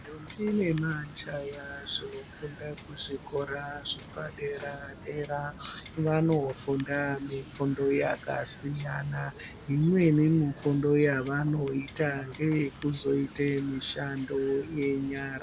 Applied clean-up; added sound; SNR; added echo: none; Wind / Boat, Water vehicle; 17 dB; none.